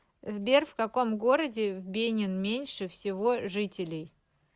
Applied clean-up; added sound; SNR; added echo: none; none; none; none.